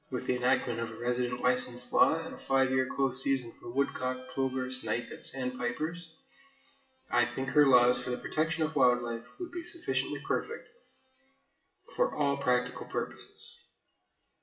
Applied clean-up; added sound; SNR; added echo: classical method WPE with log-MMSE.